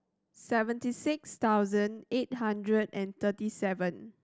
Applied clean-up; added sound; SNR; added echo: none; none; none; none.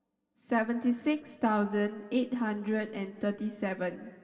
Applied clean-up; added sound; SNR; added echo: none; none; none; reverberation time 1.6 s.